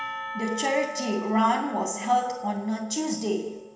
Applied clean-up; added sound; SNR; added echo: none; Percussion; 12 dB; reverberation time 1.1 s.